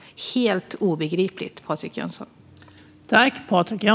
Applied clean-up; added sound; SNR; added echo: none; none; none; none.